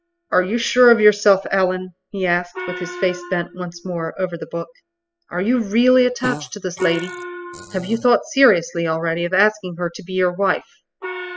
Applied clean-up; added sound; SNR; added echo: classical method spectral subtraction.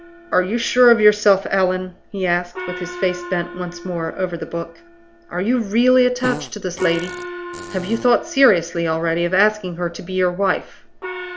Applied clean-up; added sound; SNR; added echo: none; Gong + Fart; 15 dB; none.